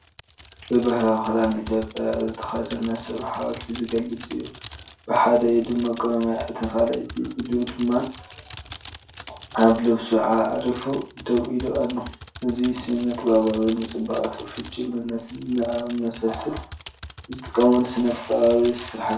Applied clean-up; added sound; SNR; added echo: none; Typing; 18 dB; reverberation time 0.3 s.